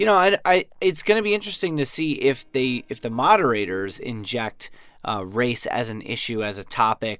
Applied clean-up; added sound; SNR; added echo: neural separator model SepFormer DNS4.